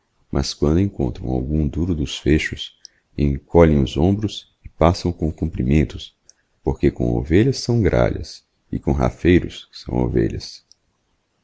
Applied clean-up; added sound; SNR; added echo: none; none; none; none.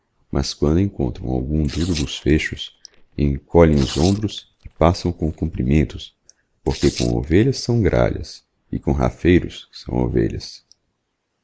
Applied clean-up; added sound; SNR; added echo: neural mask model Resemble Enhance denoiser.